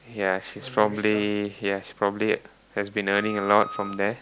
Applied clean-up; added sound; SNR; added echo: none; Wind instrument, woodwind instrument; 12 dB; none.